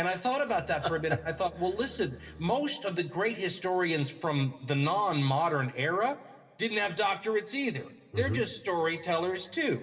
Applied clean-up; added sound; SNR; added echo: none; Bowed string instrument; 20 dB; reverberation time 1.7 s.